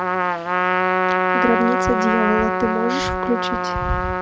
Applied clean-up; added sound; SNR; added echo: none; Trumpet; -4 dB; none.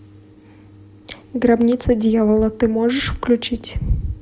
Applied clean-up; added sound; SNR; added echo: none; none; none; none.